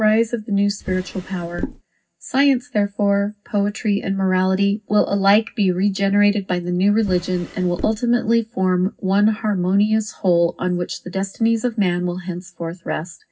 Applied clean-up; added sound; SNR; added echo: none; Drawer open or close; 12 dB; reverberation time 0.4 s.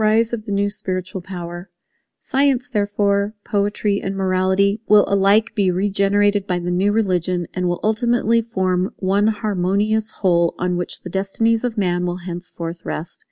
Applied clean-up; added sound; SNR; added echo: none; none; none; none.